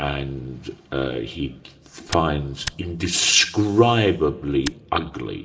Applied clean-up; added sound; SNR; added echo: none; Tick; 12 dB; reverberation time 1.3 s.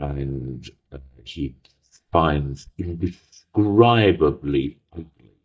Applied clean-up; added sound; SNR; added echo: neural mask model DeepFilterNet 3.